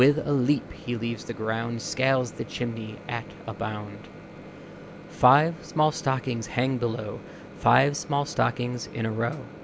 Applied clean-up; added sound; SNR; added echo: none; Microwave oven; 16 dB; none.